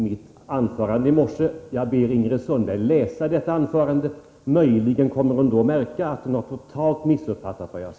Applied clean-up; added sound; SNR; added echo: none; none; none; none.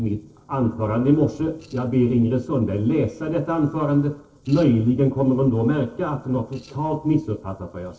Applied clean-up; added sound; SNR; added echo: neural separator model SepFormer DNS4.